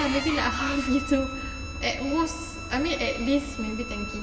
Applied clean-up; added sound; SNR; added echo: none; Bowed string instrument; 9 dB; reverberation time 1.9 s.